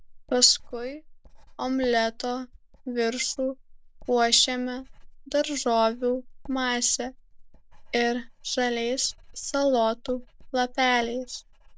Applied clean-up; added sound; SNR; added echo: none; Writing; 19 dB; none.